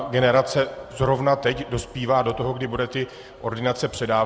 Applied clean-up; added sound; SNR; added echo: none; none; none; none.